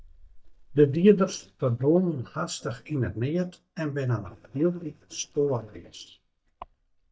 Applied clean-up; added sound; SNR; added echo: neural mask model DeepFilterNet 3.